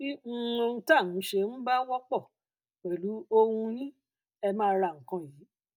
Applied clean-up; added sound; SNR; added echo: none; none; none; none.